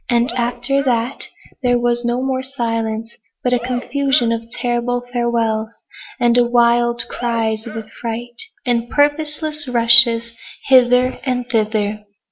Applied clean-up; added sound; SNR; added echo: none; Cheering; 14 dB; none.